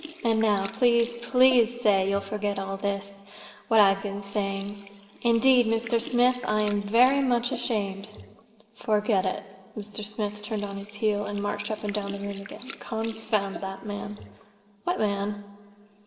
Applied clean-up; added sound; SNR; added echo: none; Sink (filling or washing); 14 dB; reverberation time 2.0 s.